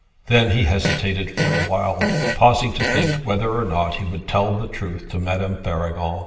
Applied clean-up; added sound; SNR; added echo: none; Fart; 4 dB; reverberation time 1.0 s.